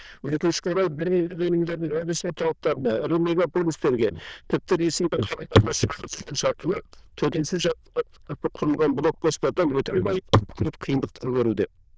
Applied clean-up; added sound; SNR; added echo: neural diffusion model UNIVERSE++.